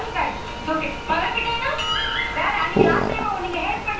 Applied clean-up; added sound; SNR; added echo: none; Wind instrument, woodwind instrument; 13 dB; none.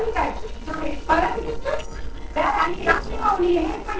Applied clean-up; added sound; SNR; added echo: neural separator model SepFormer DNS4.